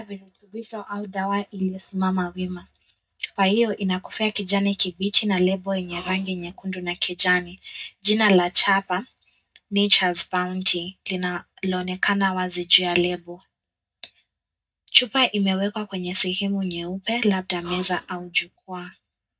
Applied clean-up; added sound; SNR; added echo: neural mask model DeepFilterNet 3.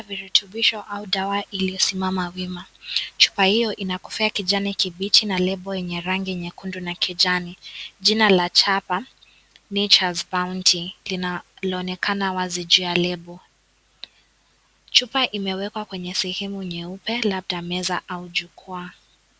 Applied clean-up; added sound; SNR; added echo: none; none; none; none.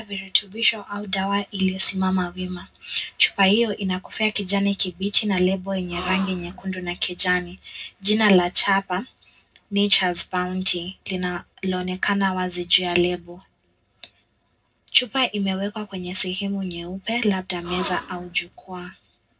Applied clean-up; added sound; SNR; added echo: neural separator model SepFormer DNS4.